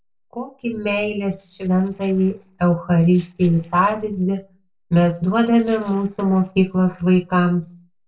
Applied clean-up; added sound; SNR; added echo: neural separator model SepFormer DNS4.